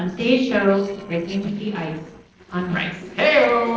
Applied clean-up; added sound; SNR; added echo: neural separator model SepFormer DNS4.